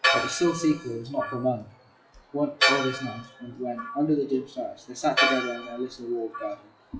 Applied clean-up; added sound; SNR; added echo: classical method WPE with log-MMSE.